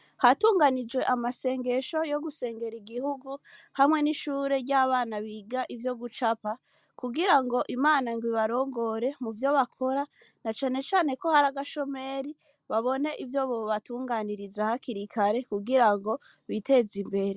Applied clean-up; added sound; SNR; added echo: none; none; none; none.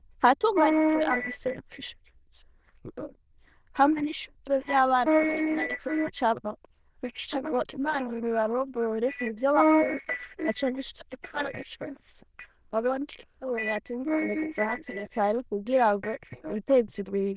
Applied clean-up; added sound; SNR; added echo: neural diffusion model UNIVERSE++.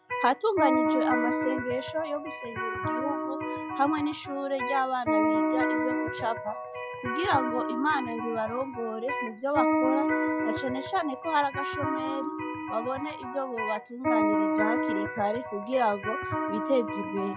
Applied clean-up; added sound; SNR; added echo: classical method log-MMSE.